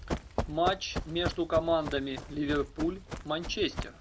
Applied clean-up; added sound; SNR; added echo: none; Run; 6 dB; none.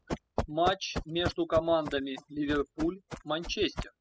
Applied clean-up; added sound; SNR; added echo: classical method spectral subtraction.